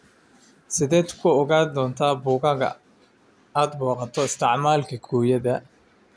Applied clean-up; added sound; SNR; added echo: none; none; none; none.